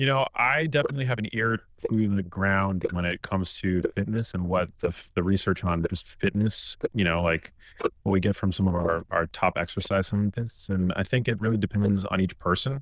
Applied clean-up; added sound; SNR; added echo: neural diffusion model UNIVERSE++.